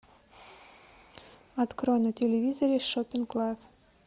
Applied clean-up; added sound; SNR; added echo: none; none; none; none.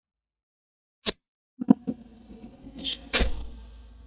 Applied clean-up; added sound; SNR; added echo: neural mask model DeepFilterNet 3.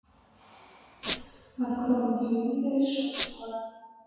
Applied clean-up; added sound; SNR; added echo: classical method WPE with log-MMSE.